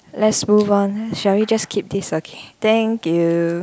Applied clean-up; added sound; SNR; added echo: none; none; none; none.